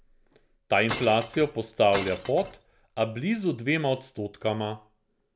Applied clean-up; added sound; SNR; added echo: none; Glass; 11 dB; none.